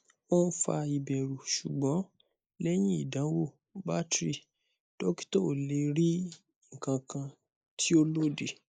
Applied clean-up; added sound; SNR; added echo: neural mask model Resemble Enhance denoiser.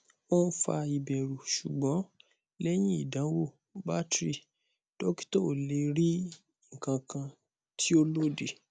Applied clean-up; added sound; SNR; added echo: none; none; none; none.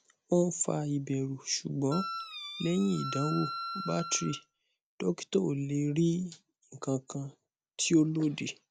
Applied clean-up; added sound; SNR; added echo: none; Wind instrument, woodwind instrument; 8 dB; none.